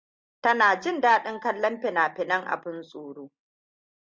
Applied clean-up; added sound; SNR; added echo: neural mask model DeepFilterNet 3.